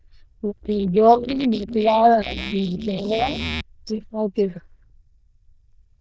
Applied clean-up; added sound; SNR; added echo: neural diffusion model UNIVERSE++.